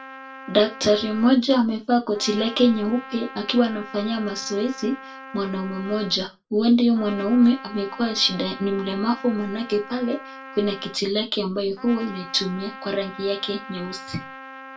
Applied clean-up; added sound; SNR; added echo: none; Trumpet; 16 dB; reverberation time 0.2 s.